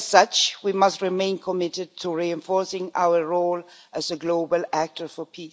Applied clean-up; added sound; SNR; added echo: none; none; none; none.